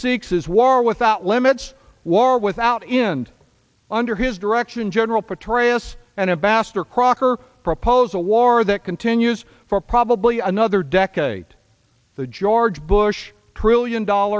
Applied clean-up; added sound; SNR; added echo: none; none; none; none.